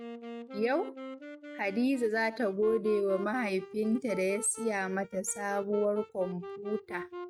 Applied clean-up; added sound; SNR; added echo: neural mask model RNNoise.